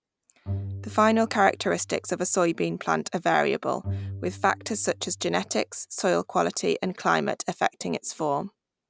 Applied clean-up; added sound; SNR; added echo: none; Bowed string instrument; 13 dB; none.